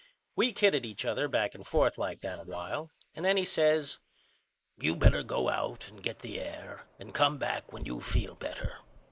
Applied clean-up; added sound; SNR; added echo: neural mask model Resemble Enhance denoiser.